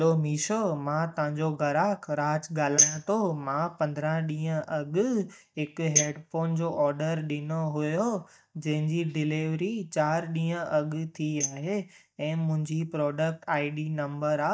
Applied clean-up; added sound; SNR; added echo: neural mask model DeepFilterNet 3.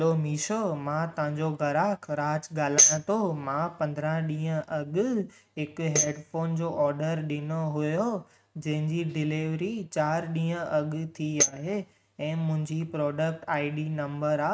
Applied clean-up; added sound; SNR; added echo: neural mask model RNNoise.